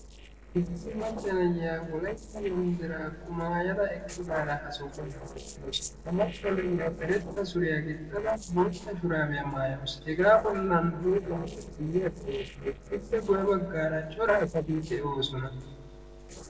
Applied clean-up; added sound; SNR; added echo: neural separator model SepFormer DNS4.